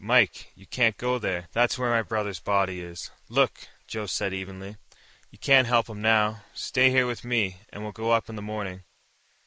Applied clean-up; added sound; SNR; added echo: neural mask model Resemble Enhance denoiser.